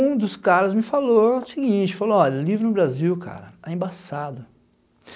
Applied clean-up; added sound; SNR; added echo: none; none; none; none.